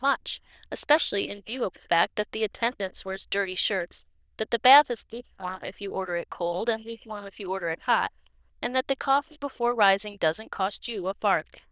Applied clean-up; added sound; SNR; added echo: neural diffusion model UNIVERSE++.